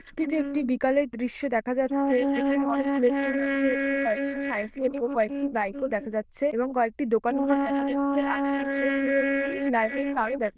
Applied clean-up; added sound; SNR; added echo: neural diffusion model UNIVERSE++.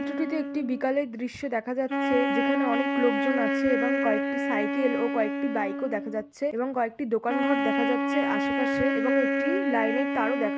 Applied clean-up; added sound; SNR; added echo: none; Wind instrument, woodwind instrument; -1 dB; none.